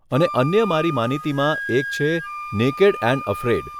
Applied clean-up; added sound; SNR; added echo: none; Wind instrument, woodwind instrument; 9 dB; none.